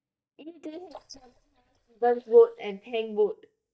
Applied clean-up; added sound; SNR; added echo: neural mask model DeepFilterNet 3.